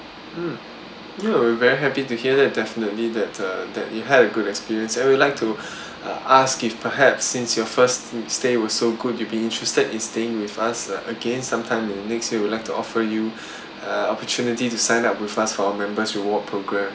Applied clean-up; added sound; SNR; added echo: none; none; none; none.